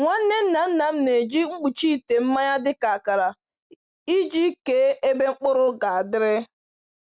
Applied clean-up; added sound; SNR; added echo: none; none; none; none.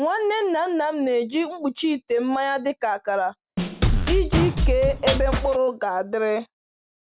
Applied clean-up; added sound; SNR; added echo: none; Drum kit; -2 dB; none.